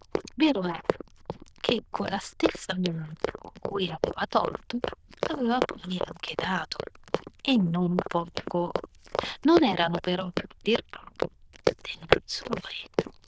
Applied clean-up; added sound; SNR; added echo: neural diffusion model UNIVERSE++.